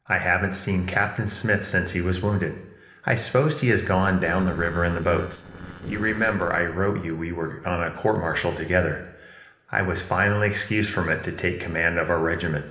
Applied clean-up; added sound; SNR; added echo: neural separator model SepFormer DNS4.